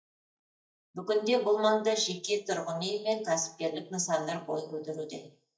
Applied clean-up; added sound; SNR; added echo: neural mask model DeepFilterNet 3.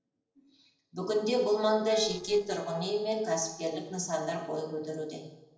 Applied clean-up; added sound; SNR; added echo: neural separator model SepFormer DNS4.